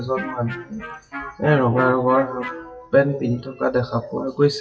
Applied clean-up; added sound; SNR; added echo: classical method WPE with log-MMSE.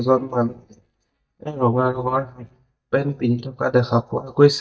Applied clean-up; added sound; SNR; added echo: neural mask model DeepFilterNet 3.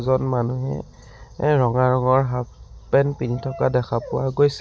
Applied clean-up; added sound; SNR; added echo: none; none; none; none.